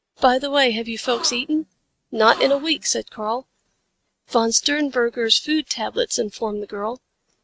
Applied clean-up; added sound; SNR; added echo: neural mask model RNNoise.